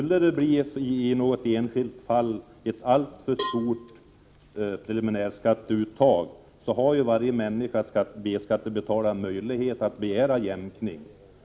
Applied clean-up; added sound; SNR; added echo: none; Cowbell; 12 dB; none.